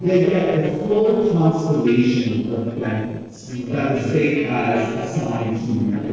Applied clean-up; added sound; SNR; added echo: neural separator model SepFormer DNS4.